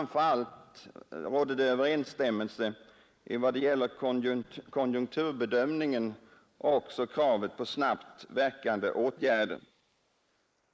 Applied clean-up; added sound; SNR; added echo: neural mask model Resemble Enhance denoiser.